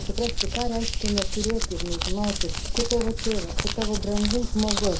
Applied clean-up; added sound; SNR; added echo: none; Crumpling, crinkling; -1 dB; reverberation time 0.2 s.